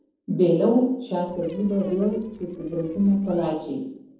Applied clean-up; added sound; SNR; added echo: neural separator model SepFormer DNS4.